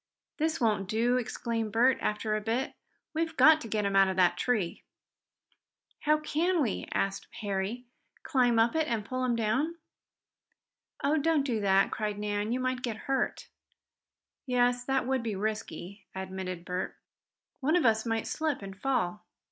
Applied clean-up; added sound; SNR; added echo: none; none; none; none.